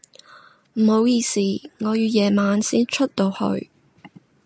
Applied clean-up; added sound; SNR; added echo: none; none; none; none.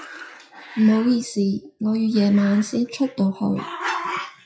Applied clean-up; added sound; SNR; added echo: classical method WPE with log-MMSE.